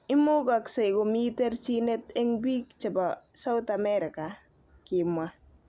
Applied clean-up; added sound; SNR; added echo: none; none; none; none.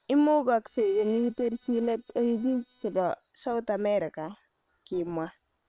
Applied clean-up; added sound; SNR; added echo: neural separator model SepFormer WHAM!.